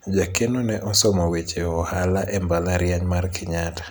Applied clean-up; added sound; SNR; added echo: none; none; none; none.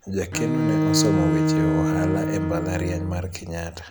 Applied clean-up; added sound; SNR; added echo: none; Bowed string instrument; -4 dB; none.